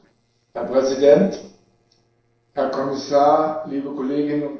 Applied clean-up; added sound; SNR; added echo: neural separator model SepFormer DNS4.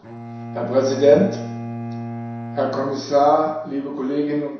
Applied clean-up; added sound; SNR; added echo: none; Bowed string instrument; 11 dB; reverberation time 0.7 s.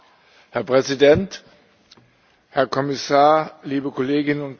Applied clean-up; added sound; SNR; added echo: none; none; none; none.